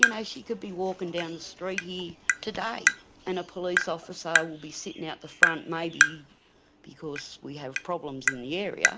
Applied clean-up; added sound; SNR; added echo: none; Tap; -5 dB; none.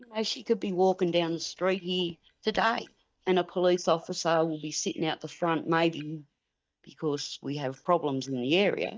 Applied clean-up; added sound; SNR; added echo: neural mask model DeepFilterNet 3.